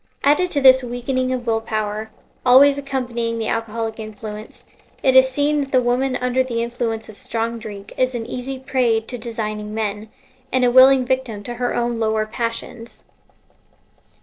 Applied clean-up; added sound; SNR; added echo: neural separator model SepFormer DNS4.